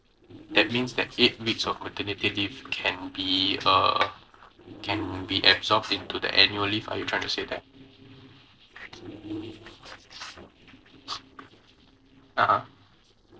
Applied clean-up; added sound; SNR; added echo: neural separator model SepFormer DNS4.